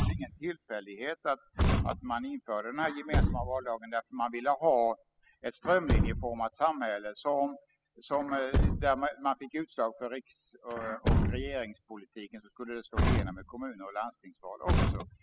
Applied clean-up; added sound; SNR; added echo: classical method spectral subtraction.